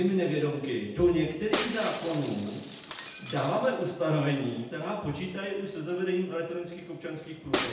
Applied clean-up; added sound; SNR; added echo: none; Shatter; 9 dB; reverberation time 0.8 s.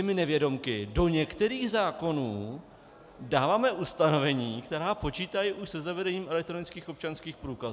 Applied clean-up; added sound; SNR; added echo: none; none; none; none.